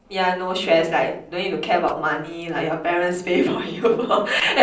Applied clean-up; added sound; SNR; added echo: neural separator model SepFormer DNS4.